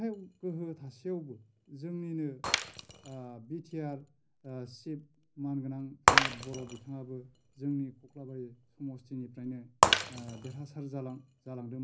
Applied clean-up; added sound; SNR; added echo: none; Shatter; -5 dB; reverberation time 0.5 s.